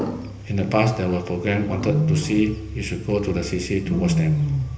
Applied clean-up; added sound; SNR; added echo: none; Wild animals; 3 dB; reverberation time 0.8 s.